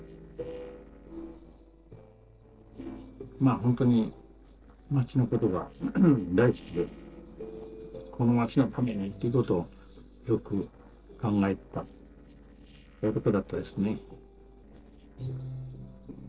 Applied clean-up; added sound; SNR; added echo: neural separator model SepFormer DNS4.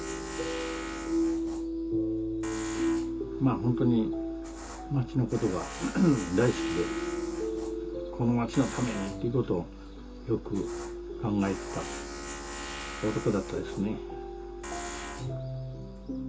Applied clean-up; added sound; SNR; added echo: none; Tools; 11 dB; reverberation time 0.2 s.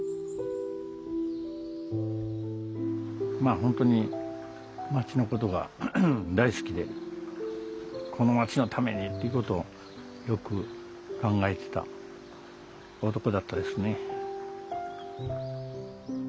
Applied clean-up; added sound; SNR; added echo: none; none; none; none.